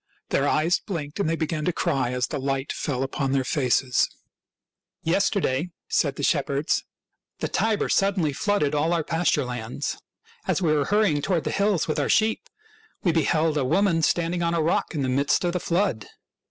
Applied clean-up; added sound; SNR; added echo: none; none; none; none.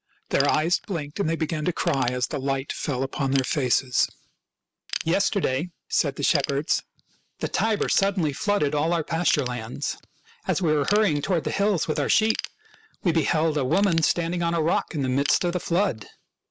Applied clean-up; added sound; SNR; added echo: none; Ratchet, pawl / Tools; 15 dB; none.